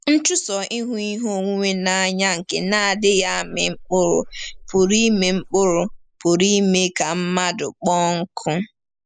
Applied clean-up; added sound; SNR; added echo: neural mask model Resemble Enhance denoiser.